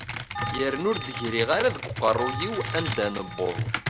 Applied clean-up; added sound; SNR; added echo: none; Bell + Computer keyboard; 4 dB; none.